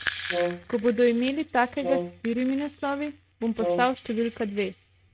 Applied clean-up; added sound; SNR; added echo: neural mask model RNNoise.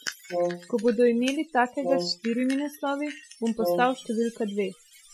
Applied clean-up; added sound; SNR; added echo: classical method Wiener filter.